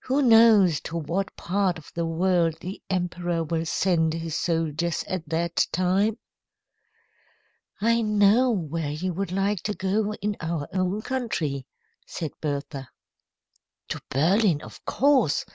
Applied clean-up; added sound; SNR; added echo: none; none; none; none.